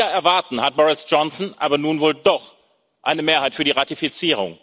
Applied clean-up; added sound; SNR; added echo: none; none; none; none.